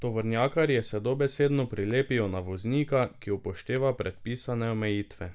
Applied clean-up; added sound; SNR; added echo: none; none; none; none.